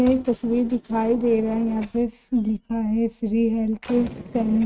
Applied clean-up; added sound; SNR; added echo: neural mask model RNNoise.